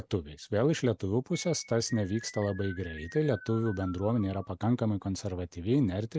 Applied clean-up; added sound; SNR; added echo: none; Keyboard (musical); 18 dB; none.